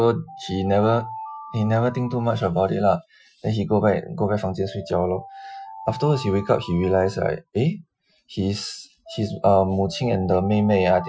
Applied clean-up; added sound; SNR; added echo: classical method Wiener filter.